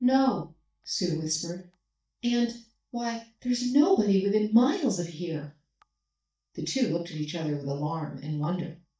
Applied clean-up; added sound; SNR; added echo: neural mask model DeepFilterNet 3.